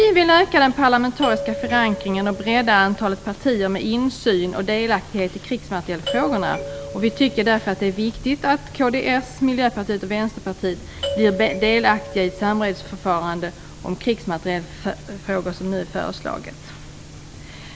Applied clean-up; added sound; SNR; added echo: none; Doorbell; 10 dB; none.